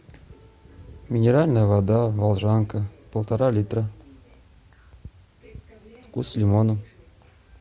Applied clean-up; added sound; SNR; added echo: none; none; none; none.